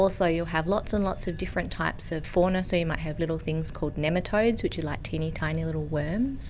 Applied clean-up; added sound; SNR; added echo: none; Bell / Train; 13 dB; none.